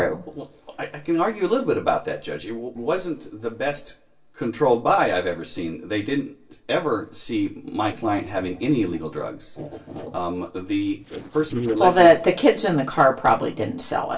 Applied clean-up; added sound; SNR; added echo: neural separator model SepFormer DNS4.